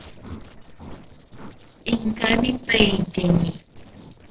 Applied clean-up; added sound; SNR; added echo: neural separator model SepFormer DNS4.